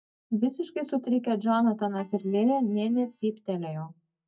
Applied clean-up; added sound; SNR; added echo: neural mask model DeepFilterNet 3.